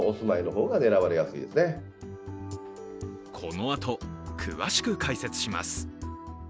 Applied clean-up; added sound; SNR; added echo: none; none; none; none.